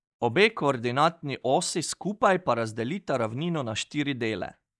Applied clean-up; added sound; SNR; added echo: neural mask model DeepFilterNet 3.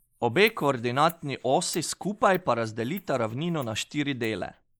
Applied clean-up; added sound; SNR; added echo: neural mask model Resemble Enhance denoiser.